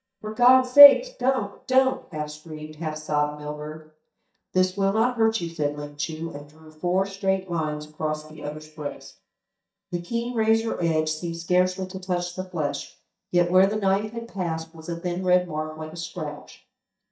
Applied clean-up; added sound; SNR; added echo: neural mask model DeepFilterNet 3.